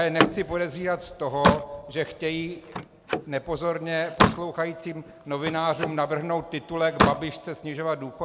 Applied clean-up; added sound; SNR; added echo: none; Slam; 1 dB; none.